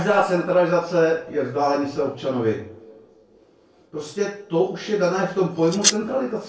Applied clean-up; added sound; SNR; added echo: none; Domestic sounds, home sounds; 1 dB; reverberation time 0.3 s.